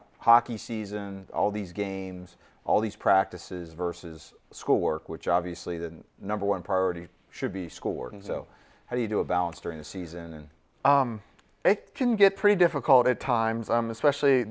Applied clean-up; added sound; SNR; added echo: none; none; none; none.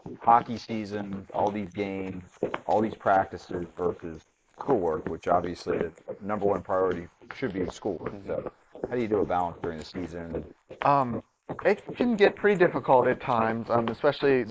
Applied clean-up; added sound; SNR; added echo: neural mask model Resemble Enhance denoiser.